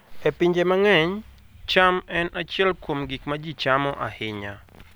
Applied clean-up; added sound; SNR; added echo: none; none; none; none.